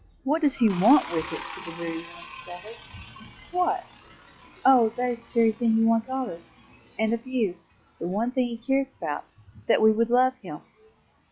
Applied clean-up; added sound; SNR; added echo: classical method log-MMSE.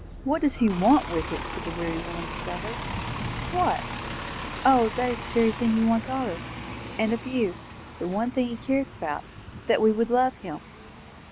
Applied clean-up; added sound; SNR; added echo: none; Bus; 9 dB; none.